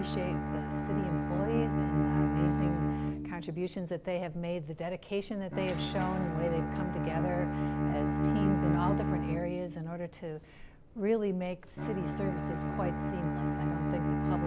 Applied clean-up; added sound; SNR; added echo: none; Bowed string instrument; -4 dB; none.